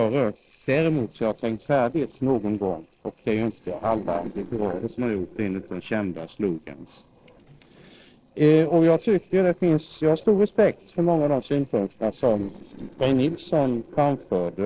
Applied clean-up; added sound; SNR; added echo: neural separator model SepFormer DNS4.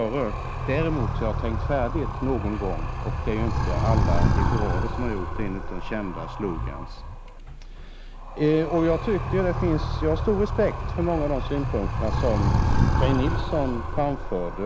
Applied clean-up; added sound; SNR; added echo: none; Animal; -2 dB; none.